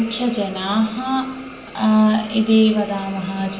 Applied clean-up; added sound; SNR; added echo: none; Hiss; 17 dB; reverberation time 0.9 s.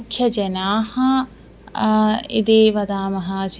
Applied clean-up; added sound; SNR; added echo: none; none; none; none.